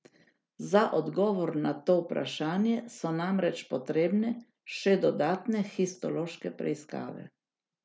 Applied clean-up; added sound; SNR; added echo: none; none; none; none.